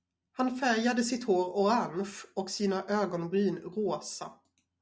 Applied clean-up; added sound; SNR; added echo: none; none; none; none.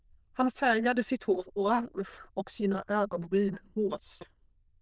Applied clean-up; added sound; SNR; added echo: neural diffusion model UNIVERSE++.